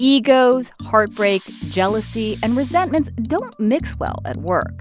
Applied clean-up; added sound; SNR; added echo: none; Hiss; 19 dB; none.